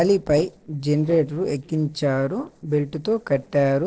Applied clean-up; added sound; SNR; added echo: neural separator model SepFormer DNS4.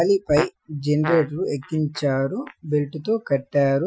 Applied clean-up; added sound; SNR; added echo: classical method Wiener filter.